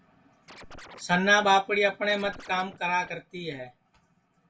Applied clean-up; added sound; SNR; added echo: none; Scratching (performance technique); 20 dB; reverberation time 0.2 s.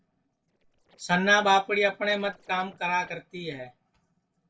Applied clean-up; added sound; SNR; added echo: neural separator model SepFormer DNS4.